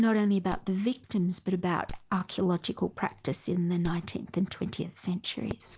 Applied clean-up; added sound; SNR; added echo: none; Wood; 15 dB; none.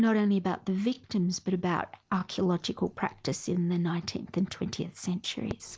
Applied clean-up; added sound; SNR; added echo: none; none; none; none.